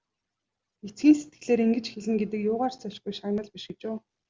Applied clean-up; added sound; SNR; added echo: none; none; none; none.